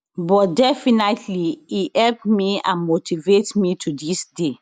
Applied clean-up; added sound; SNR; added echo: none; none; none; none.